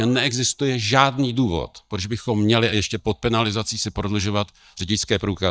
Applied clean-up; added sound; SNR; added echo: neural mask model DeepFilterNet 3.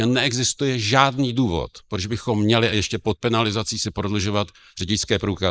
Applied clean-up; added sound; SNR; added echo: neural mask model Resemble Enhance denoiser.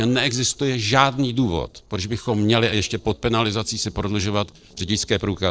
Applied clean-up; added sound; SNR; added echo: neural separator model SepFormer DNS4.